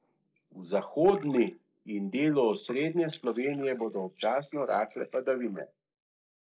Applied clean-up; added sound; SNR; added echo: neural mask model Resemble Enhance denoiser.